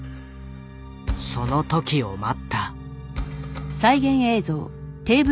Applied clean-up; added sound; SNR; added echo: none; none; none; none.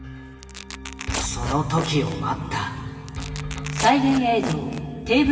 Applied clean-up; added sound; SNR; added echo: none; Tearing; 12 dB; reverberation time 2.4 s.